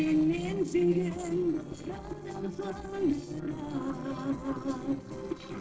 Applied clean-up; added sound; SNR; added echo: neural separator model SepFormer DNS4.